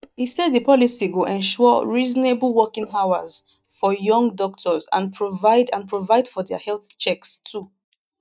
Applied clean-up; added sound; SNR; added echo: neural mask model DeepFilterNet 3.